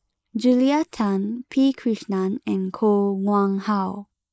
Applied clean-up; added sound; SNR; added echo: neural mask model Resemble Enhance denoiser.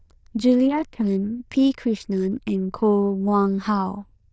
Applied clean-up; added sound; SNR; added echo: neural diffusion model UNIVERSE++.